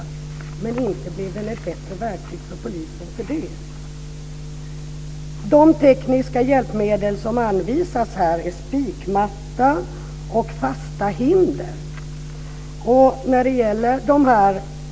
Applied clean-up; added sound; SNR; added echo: none; none; none; none.